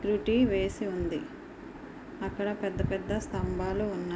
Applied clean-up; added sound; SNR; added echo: none; none; none; none.